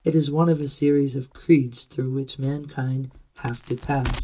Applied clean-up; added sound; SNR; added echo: none; Crackle; 16 dB; reverberation time 0.2 s.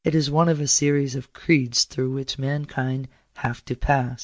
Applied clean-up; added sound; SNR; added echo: none; none; none; none.